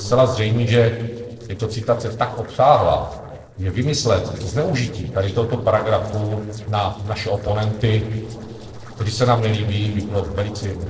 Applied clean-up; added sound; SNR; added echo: neural separator model SepFormer DNS4.